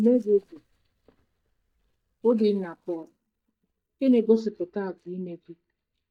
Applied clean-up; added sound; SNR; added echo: neural mask model DeepFilterNet 3.